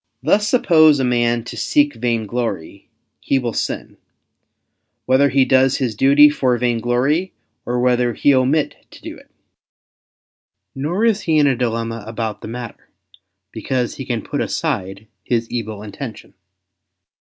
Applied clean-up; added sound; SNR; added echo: none; none; none; none.